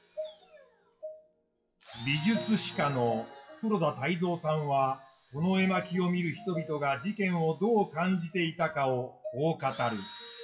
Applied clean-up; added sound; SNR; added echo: classical method WPE with log-MMSE.